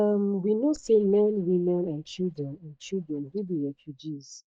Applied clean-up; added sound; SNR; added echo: neural mask model DeepFilterNet 3.